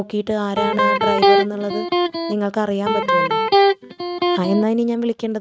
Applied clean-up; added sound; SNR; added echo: neural mask model RNNoise.